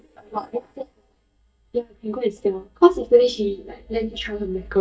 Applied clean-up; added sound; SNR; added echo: neural mask model DeepFilterNet 3.